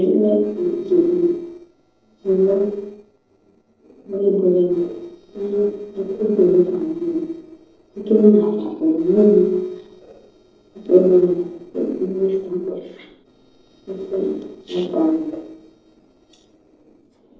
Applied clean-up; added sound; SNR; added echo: neural separator model SepFormer DNS4.